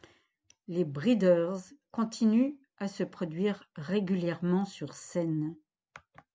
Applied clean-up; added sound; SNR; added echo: none; none; none; none.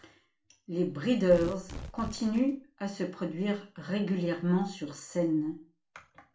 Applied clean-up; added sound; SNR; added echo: none; Tearing; 15 dB; reverberation time 0.3 s.